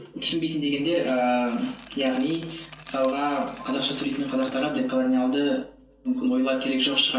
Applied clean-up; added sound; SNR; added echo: none; Rattle; 11 dB; reverberation time 0.2 s.